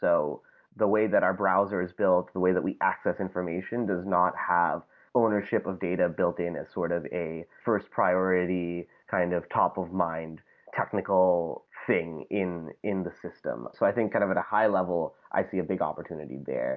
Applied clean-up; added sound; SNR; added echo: none; none; none; none.